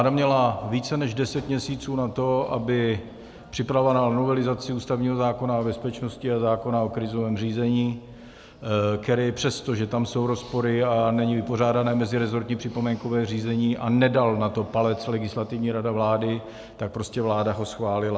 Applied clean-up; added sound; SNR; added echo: none; none; none; none.